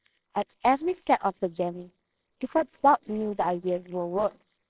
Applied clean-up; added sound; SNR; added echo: neural separator model SepFormer WHAMR!.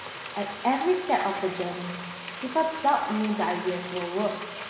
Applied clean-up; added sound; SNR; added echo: none; Frying (food); 10 dB; reverberation time 2.1 s.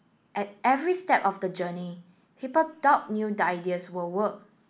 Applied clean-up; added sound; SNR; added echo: none; none; none; none.